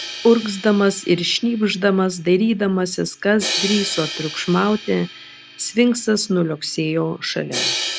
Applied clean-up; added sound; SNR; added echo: none; Crash cymbal; 11 dB; none.